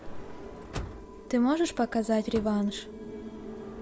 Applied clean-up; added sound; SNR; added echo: none; Sliding door / Motor vehicle (road); 15 dB; none.